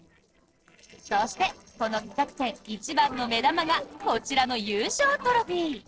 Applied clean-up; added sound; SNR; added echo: neural separator model SepFormer DNS4.